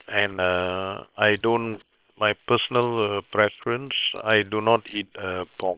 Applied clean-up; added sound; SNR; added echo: neural separator model SepFormer WHAM!.